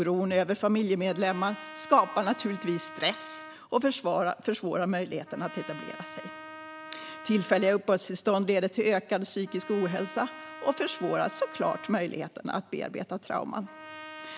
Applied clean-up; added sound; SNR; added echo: none; Trumpet; 16 dB; none.